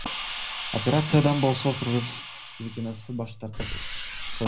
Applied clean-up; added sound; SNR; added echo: none; Hiss; 6 dB; reverberation time 0.4 s.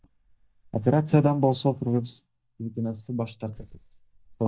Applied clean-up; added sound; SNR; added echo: neural mask model DeepFilterNet 3.